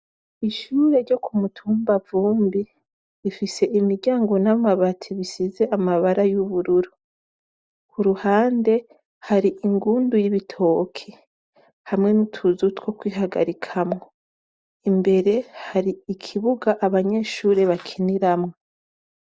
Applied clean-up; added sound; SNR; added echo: none; none; none; none.